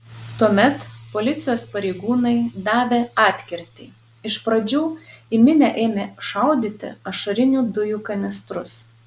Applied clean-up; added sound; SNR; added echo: none; none; none; none.